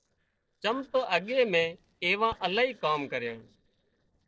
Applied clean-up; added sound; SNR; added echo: neural separator model SepFormer DNS4.